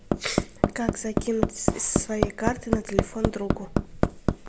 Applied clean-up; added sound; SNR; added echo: none; Hammer; -4 dB; none.